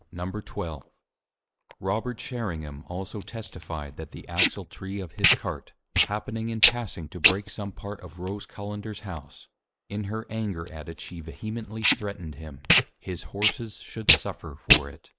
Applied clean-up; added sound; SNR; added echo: neural mask model Resemble Enhance denoiser.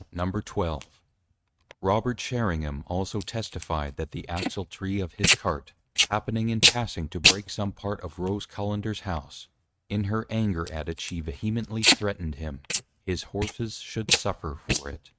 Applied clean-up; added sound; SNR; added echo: neural mask model RNNoise.